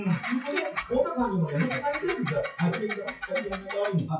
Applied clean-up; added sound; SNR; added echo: classical method WPE with log-MMSE.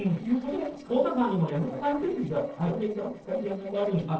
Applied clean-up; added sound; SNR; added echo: neural separator model SepFormer DNS4.